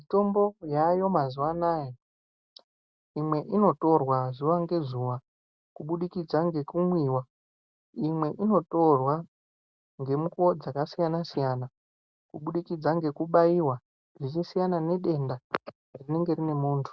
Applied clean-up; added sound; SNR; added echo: none; none; none; none.